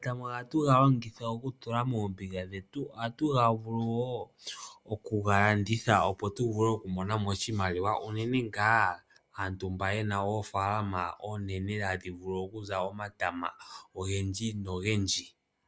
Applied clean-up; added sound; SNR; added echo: none; none; none; none.